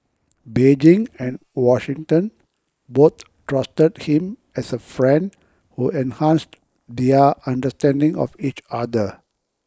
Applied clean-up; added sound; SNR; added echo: neural mask model Resemble Enhance denoiser.